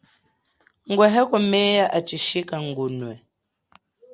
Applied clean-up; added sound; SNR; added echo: none; none; none; none.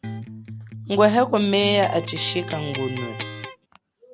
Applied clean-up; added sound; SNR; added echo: none; Electric guitar; 10 dB; none.